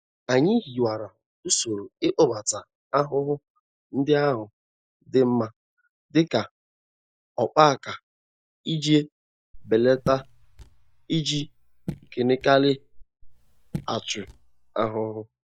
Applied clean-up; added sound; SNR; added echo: classical method log-MMSE.